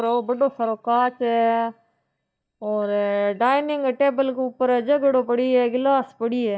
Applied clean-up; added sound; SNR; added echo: neural mask model DeepFilterNet 3.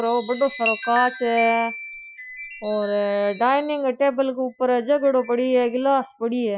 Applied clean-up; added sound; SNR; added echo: classical method Wiener filter.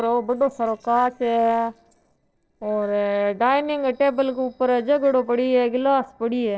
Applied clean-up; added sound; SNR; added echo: neural separator model SepFormer DNS4.